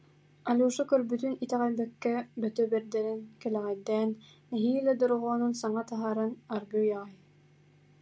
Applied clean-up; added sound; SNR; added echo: none; none; none; none.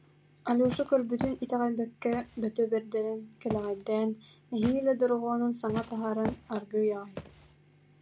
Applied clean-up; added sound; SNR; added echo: none; Walk, footsteps; 14 dB; none.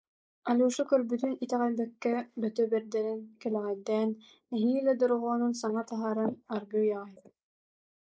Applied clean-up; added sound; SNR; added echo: neural mask model Resemble Enhance denoiser.